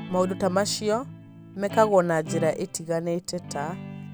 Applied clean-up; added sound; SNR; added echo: none; Guitar; 12 dB; none.